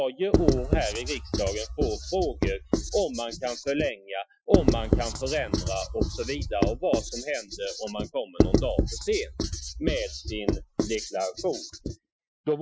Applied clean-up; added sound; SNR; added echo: classical method Wiener filter.